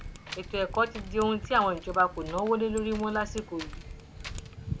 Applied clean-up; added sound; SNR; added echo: none; Wind + Mechanisms; 11 dB; none.